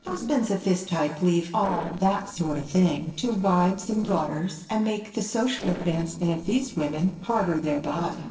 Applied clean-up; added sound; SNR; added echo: neural separator model SepFormer DNS4.